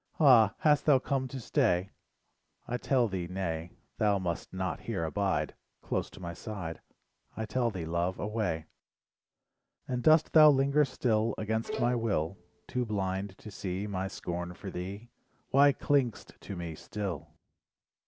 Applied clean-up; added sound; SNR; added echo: none; Bowed string instrument; 12 dB; none.